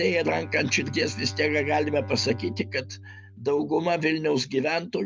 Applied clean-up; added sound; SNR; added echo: none; Bowed string instrument; 14 dB; none.